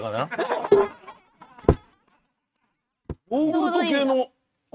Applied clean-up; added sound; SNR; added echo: neural mask model RNNoise.